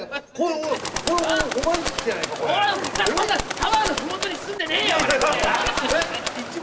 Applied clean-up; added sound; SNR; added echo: none; Bird; 5 dB; none.